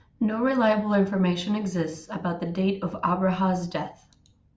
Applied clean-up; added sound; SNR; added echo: none; none; none; none.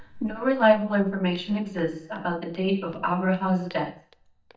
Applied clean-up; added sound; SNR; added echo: neural mask model DeepFilterNet 3.